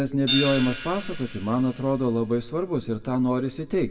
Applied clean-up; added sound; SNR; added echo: none; Hi-hat; 10 dB; reverberation time 0.5 s.